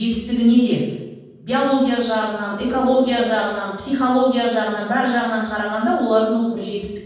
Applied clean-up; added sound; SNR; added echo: none; none; none; reverberation time 1.2 s.